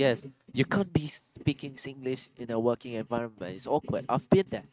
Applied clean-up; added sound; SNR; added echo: neural mask model RNNoise.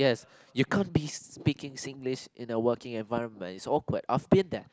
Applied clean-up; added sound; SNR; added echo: none; none; none; none.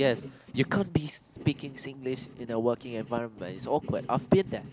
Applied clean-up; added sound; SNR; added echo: none; Writing; 15 dB; none.